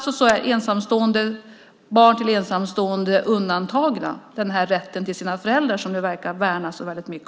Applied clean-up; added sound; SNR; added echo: none; none; none; none.